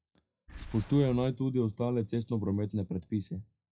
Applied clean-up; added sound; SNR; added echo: classical method WPE with log-MMSE.